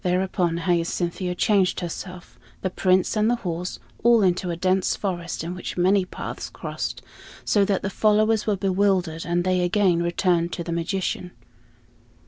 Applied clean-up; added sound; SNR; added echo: none; none; none; none.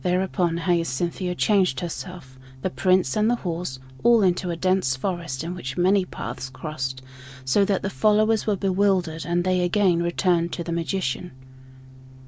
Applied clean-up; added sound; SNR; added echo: none; Organ; 19 dB; none.